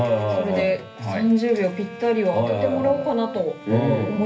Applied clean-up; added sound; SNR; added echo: none; Bowed string instrument; 16 dB; reverberation time 0.3 s.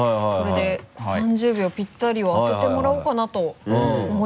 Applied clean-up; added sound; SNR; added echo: none; none; none; none.